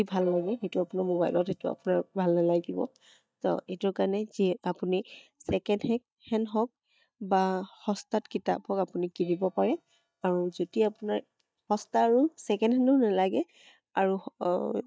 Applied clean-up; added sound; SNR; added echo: neural mask model DeepFilterNet 3.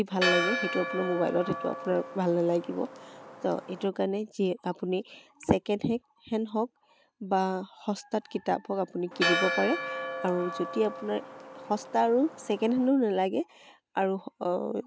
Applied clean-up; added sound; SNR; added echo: none; Church bell; 5 dB; none.